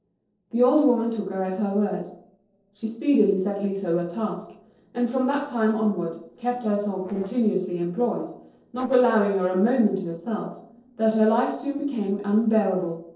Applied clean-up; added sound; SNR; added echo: neural separator model SepFormer DNS4.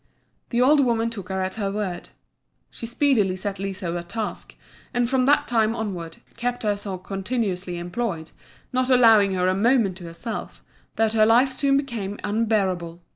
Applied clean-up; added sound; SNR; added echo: none; none; none; none.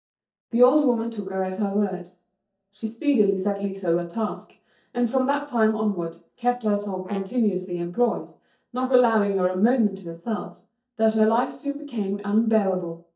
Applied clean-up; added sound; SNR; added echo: neural mask model DeepFilterNet 3.